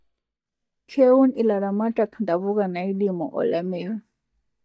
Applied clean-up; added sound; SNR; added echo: neural mask model DeepFilterNet 3.